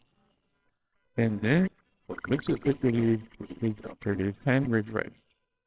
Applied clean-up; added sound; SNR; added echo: neural separator model SepFormer WHAMR!.